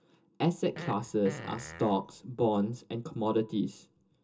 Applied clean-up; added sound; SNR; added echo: none; Fart; 14 dB; reverberation time 0.2 s.